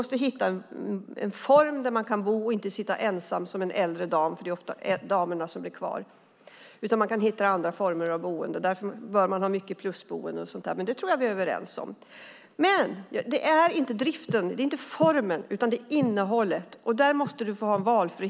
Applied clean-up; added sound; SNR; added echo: none; none; none; none.